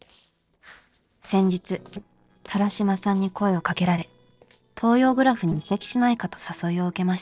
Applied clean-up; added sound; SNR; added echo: neural separator model SepFormer DNS4.